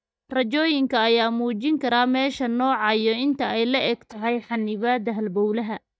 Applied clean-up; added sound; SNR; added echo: neural mask model DeepFilterNet 3.